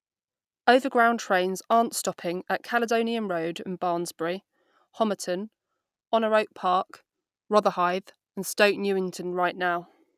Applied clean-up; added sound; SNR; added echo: none; none; none; none.